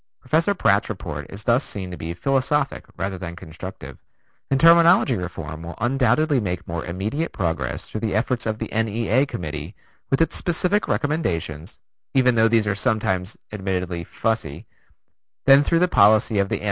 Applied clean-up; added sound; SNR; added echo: none; none; none; none.